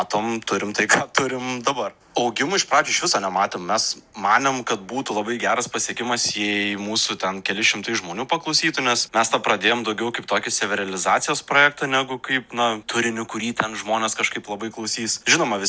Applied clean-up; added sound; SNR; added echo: none; none; none; none.